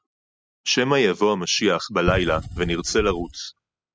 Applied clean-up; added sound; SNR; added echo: classical method spectral subtraction.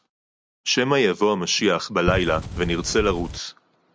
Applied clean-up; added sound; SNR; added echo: none; Wind; 7 dB; none.